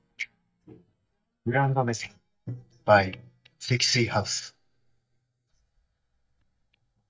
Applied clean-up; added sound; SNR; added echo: neural mask model DeepFilterNet 3.